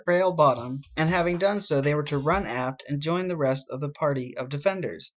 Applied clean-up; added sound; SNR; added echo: classical method Wiener filter.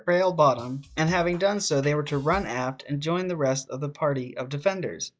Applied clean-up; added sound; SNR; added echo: classical method log-MMSE.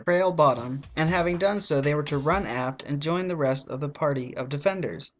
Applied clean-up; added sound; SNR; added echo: none; Drum kit; 18 dB; none.